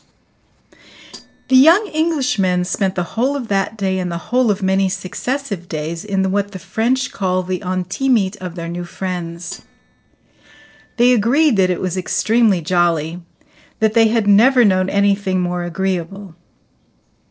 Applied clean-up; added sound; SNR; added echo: neural separator model SepFormer DNS4.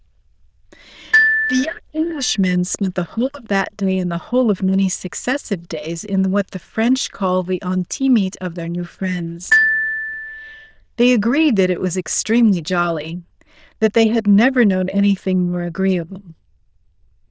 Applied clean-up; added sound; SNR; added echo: neural diffusion model UNIVERSE++.